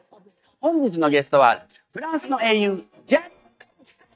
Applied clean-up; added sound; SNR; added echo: neural mask model DeepFilterNet 3.